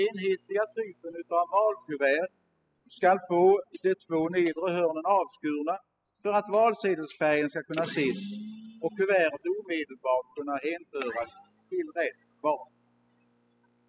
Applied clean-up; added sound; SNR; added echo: classical method spectral subtraction.